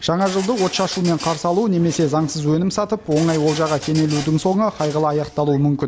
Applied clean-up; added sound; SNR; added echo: none; Printer; 15 dB; none.